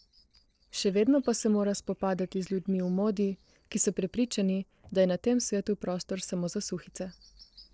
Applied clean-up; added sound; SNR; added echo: neural separator model SepFormer DNS4.